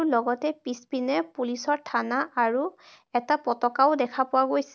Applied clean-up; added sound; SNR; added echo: none; none; none; none.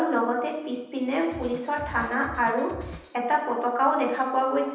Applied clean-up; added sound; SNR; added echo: none; Drum kit; 15 dB; reverberation time 0.9 s.